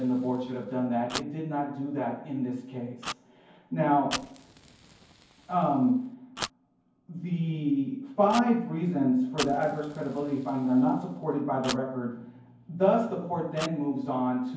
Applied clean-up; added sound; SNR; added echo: none; Fire; 15 dB; reverberation time 0.9 s.